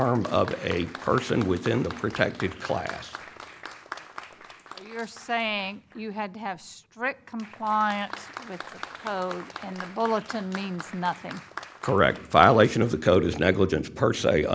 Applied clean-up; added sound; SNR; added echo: none; Applause; 16 dB; none.